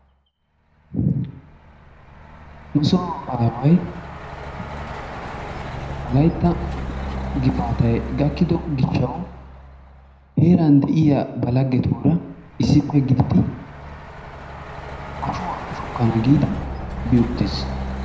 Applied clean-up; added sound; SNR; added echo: none; Truck; 10 dB; reverberation time 0.8 s.